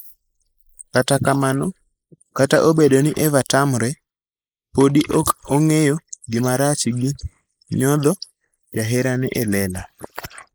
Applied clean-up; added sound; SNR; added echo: neural mask model Resemble Enhance denoiser.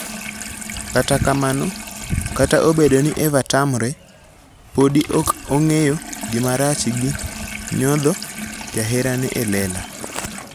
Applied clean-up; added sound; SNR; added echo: none; Sink (filling or washing) / Water tap, faucet; 12 dB; none.